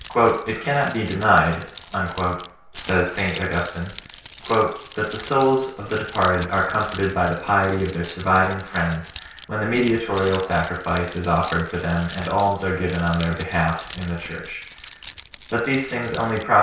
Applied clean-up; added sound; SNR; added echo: none; Keys jangling; 10 dB; reverberation time 0.6 s.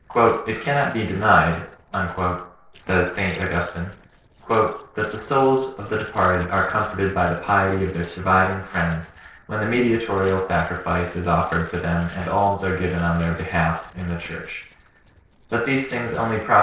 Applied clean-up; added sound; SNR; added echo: neural separator model SepFormer DNS4.